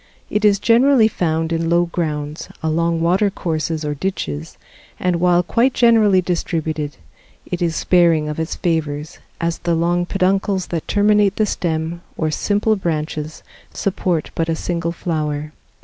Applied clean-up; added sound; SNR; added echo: none; none; none; none.